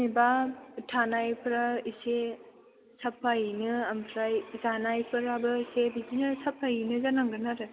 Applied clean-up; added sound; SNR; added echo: none; none; none; none.